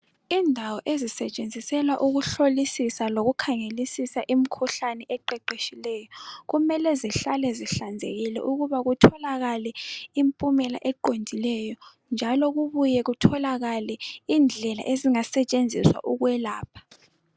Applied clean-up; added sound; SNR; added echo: none; none; none; none.